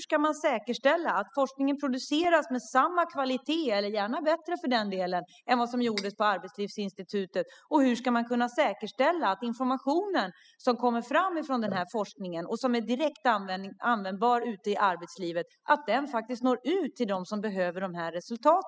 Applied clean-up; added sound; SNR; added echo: classical method spectral subtraction.